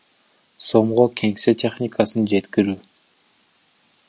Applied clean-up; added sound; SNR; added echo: none; none; none; none.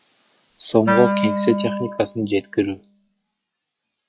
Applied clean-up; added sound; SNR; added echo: classical method log-MMSE.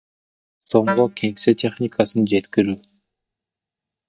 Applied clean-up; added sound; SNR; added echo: neural mask model DeepFilterNet 3.